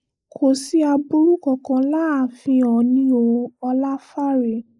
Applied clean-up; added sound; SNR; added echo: neural mask model Resemble Enhance denoiser.